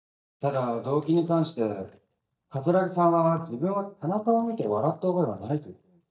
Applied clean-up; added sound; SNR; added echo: neural mask model DeepFilterNet 3.